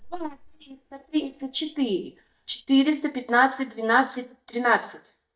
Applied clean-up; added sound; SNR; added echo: neural mask model DeepFilterNet 3.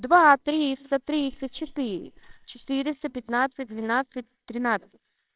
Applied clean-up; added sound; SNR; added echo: neural separator model SepFormer WHAMR!.